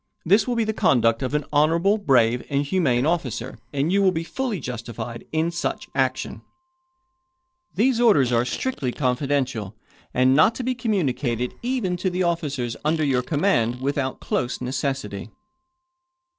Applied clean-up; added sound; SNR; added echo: neural separator model SepFormer DNS4.